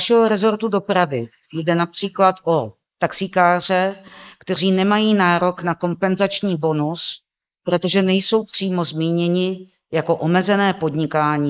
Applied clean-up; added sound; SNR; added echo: neural mask model Resemble Enhance denoiser.